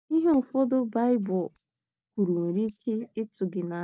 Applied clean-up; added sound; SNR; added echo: neural mask model DeepFilterNet 3.